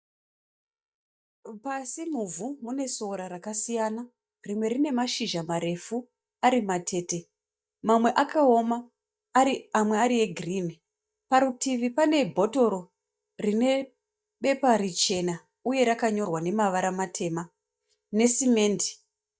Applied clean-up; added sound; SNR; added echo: neural mask model DeepFilterNet 3.